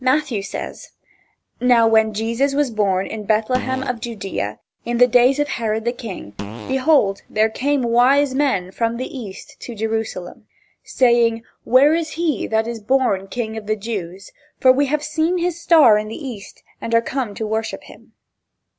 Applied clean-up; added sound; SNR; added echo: none; Fart; 13 dB; none.